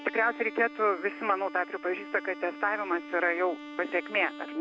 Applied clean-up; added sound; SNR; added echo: none; Bowed string instrument; 13 dB; none.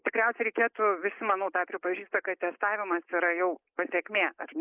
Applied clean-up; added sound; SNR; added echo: neural mask model Resemble Enhance denoiser.